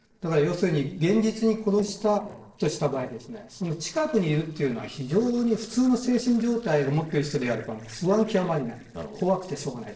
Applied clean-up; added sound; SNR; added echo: neural separator model SepFormer DNS4.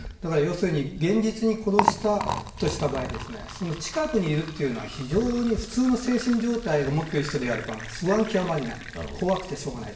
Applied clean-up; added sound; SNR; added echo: none; Liquid; 9 dB; reverberation time 0.7 s.